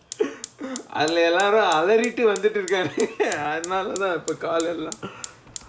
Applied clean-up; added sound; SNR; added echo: none; Fire; 17 dB; none.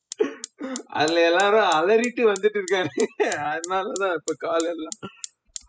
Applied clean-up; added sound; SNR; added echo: classical method spectral subtraction.